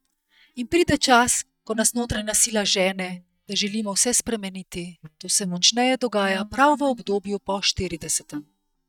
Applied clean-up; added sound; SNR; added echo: neural mask model DeepFilterNet 3.